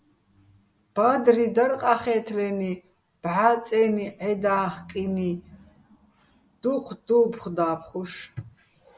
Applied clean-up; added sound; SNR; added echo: none; none; none; none.